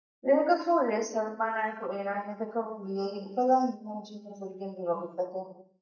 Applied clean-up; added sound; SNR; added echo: neural mask model DeepFilterNet 3.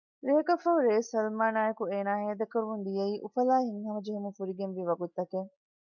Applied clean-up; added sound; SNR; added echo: none; none; none; none.